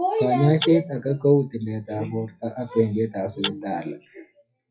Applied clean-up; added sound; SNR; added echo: classical method WPE with log-MMSE.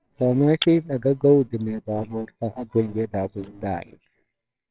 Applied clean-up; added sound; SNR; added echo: neural separator model SepFormer WHAMR!.